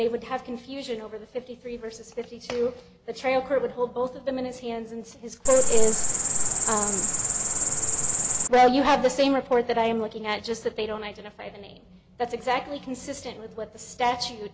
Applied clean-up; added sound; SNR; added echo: none; Cricket; -5 dB; none.